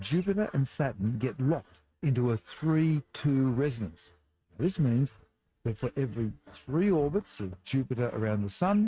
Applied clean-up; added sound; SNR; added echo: neural mask model RNNoise.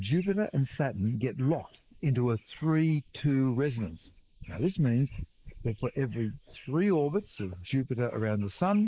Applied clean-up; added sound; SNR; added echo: neural mask model Resemble Enhance denoiser.